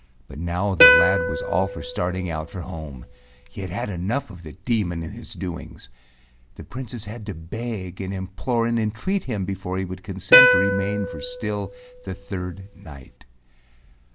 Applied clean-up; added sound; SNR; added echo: none; Plucked string instrument; -4 dB; none.